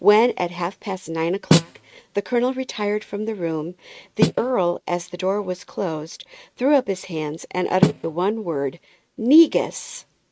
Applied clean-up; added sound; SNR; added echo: neural mask model RNNoise.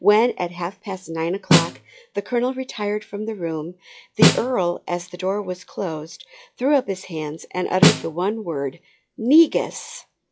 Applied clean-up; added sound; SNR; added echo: classical method log-MMSE.